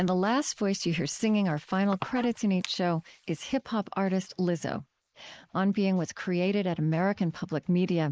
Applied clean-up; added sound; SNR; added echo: neural mask model Resemble Enhance denoiser.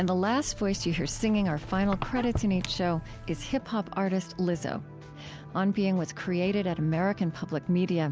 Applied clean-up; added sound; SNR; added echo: none; Squeak; 10 dB; none.